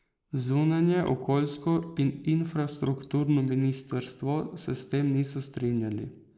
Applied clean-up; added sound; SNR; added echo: neural mask model Resemble Enhance denoiser.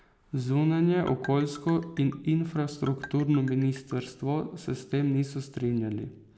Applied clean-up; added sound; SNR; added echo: none; Marimba, xylophone; 18 dB; none.